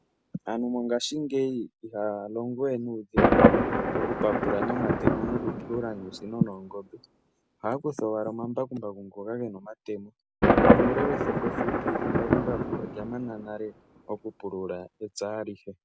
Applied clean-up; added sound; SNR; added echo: none; Thunder; -4 dB; none.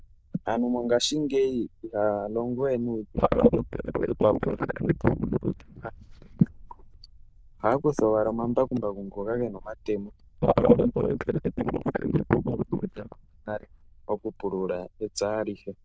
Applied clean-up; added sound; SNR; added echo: neural diffusion model UNIVERSE++.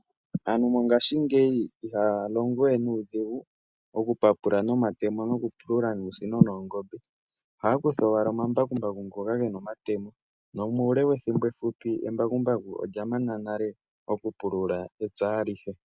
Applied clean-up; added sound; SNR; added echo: none; none; none; none.